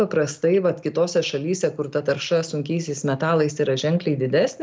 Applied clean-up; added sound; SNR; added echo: none; none; none; none.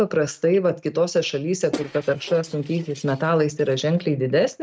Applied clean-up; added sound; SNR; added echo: neural mask model RNNoise.